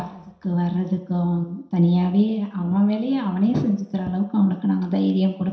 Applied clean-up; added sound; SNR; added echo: none; none; none; reverberation time 0.7 s.